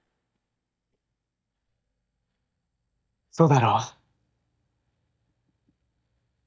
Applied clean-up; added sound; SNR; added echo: neural mask model DeepFilterNet 3.